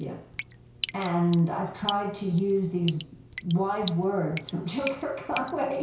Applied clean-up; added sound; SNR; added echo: none; Drip; 12 dB; reverberation time 0.6 s.